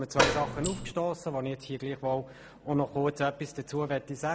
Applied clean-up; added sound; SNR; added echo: none; Door; -3 dB; none.